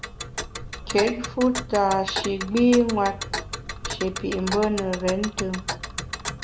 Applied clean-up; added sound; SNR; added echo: none; Tick; 7 dB; none.